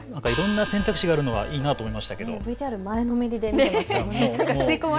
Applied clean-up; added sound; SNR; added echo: none; Gong; 12 dB; none.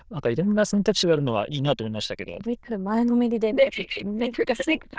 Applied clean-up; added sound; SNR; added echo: neural diffusion model UNIVERSE++.